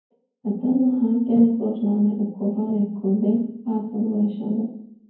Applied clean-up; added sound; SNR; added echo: none; none; none; reverberation time 0.9 s.